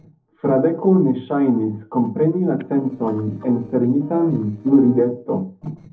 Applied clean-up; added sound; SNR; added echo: neural separator model SepFormer DNS4.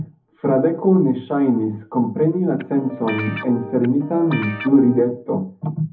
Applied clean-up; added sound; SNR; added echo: none; Guitar; 12 dB; reverberation time 0.3 s.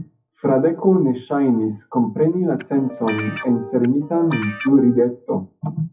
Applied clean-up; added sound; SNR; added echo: classical method WPE with log-MMSE.